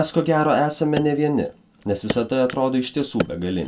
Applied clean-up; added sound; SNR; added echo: none; Wood; 12 dB; reverberation time 0.2 s.